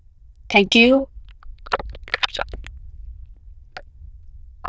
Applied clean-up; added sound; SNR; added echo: neural diffusion model UNIVERSE++.